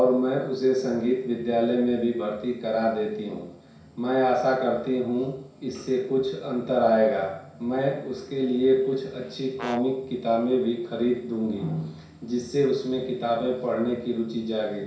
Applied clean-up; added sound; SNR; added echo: none; Brass instrument; 15 dB; reverberation time 0.6 s.